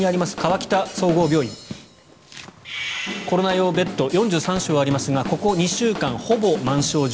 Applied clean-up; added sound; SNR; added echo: none; Drum / Drum kit; 12 dB; none.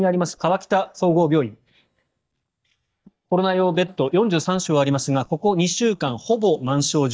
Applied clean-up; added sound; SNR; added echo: neural mask model DeepFilterNet 3.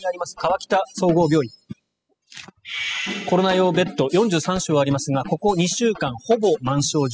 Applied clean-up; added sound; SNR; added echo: classical method spectral subtraction.